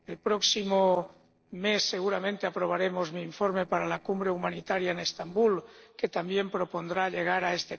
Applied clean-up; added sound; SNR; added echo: neural separator model SepFormer DNS4.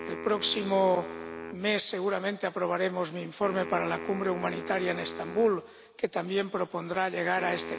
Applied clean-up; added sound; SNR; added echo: none; Wind instrument, woodwind instrument; 12 dB; none.